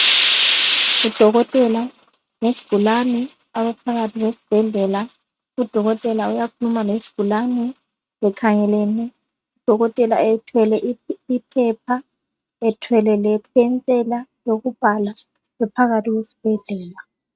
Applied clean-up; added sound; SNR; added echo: neural mask model RNNoise.